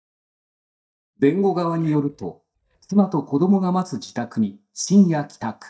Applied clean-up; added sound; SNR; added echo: neural mask model DeepFilterNet 3.